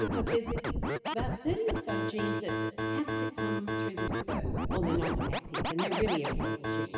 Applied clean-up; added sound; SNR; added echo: none; Scratching (performance technique); -3 dB; reverberation time 1.8 s.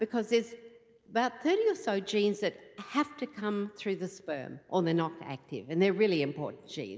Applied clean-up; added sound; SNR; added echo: none; none; none; none.